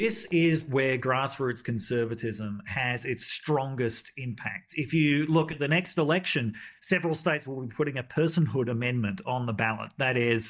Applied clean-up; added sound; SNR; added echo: neural mask model DeepFilterNet 3.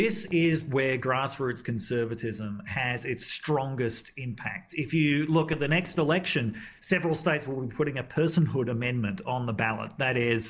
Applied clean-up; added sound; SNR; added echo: neural separator model SepFormer DNS4.